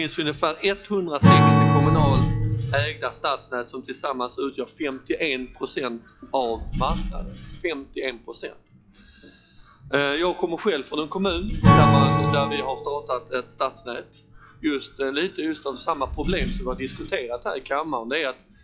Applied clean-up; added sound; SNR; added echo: classical method log-MMSE.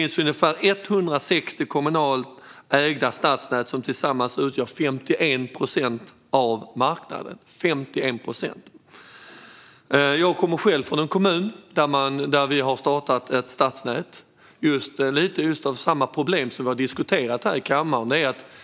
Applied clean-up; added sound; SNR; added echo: none; none; none; none.